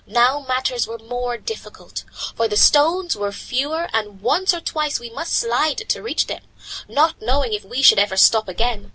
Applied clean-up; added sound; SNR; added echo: none; none; none; none.